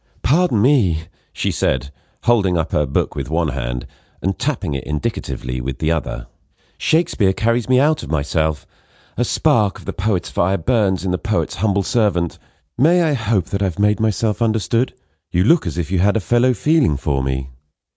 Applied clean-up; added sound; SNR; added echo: none; none; none; none.